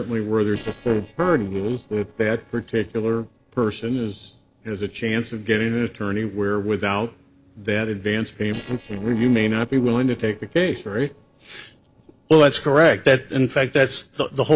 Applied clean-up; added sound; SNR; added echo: neural separator model SepFormer DNS4.